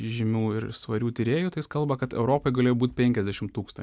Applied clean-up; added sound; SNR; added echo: none; none; none; none.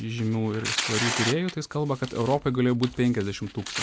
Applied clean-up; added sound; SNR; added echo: none; Tearing; 7 dB; none.